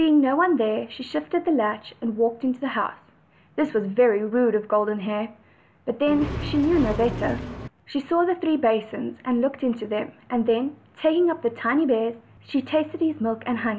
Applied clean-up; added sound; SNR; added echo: none; Accelerating, revving, vroom; 7 dB; none.